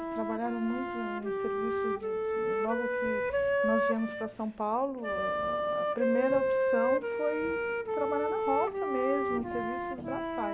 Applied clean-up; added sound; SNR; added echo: none; Wind instrument, woodwind instrument; -3 dB; none.